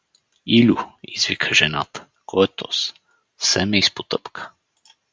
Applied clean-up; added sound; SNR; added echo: none; none; none; none.